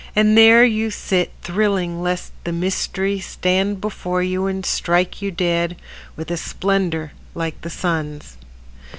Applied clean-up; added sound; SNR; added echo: none; none; none; none.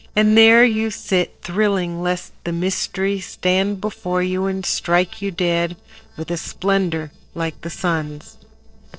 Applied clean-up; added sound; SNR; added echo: neural separator model SepFormer DNS4.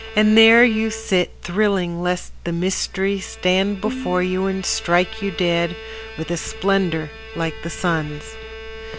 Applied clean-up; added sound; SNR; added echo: none; Bowed string instrument + Bowed string instrument; 15 dB; none.